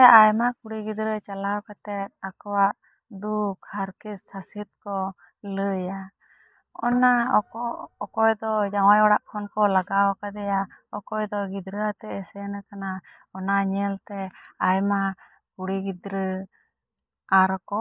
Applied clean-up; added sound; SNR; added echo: neural mask model DeepFilterNet 3.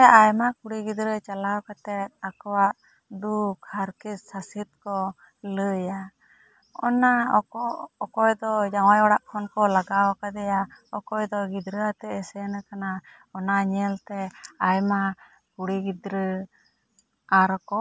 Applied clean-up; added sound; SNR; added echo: none; none; none; none.